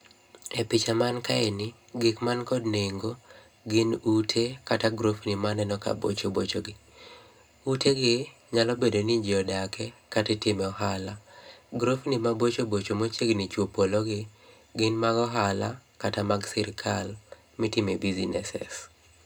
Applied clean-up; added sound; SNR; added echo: none; none; none; reverberation time 0.2 s.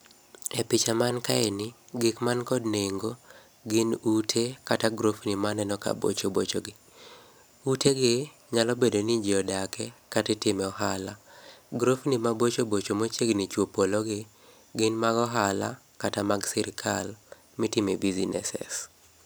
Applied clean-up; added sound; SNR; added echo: none; none; none; none.